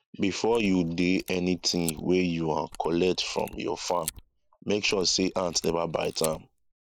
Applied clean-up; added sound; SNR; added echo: neural mask model Resemble Enhance denoiser.